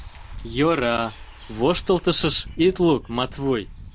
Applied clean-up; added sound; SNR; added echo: none; Bus; 15 dB; none.